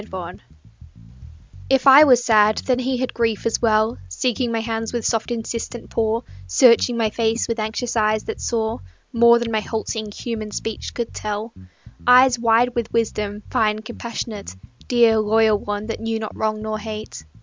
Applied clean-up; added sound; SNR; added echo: none; Bass guitar; 20 dB; none.